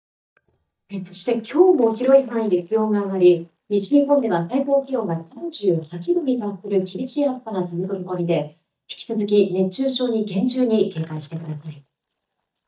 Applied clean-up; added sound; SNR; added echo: neural mask model DeepFilterNet 3.